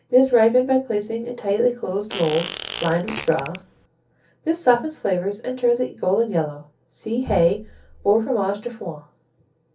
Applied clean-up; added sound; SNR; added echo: none; Fart; 11 dB; reverberation time 0.3 s.